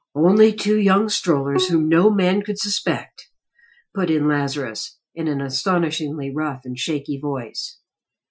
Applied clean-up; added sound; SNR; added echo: classical method Wiener filter.